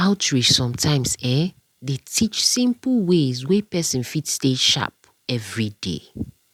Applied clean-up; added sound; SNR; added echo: none; none; none; none.